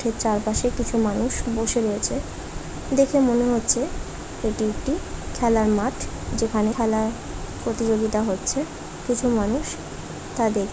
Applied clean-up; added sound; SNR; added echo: none; none; none; none.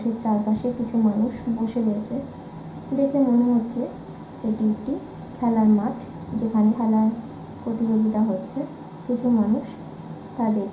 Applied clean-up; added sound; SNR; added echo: none; none; none; reverberation time 0.5 s.